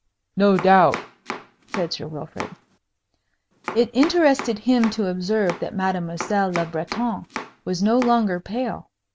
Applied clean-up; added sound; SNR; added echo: none; Domestic sounds, home sounds; 12 dB; none.